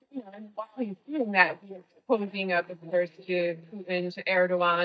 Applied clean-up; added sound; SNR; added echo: neural mask model DeepFilterNet 3.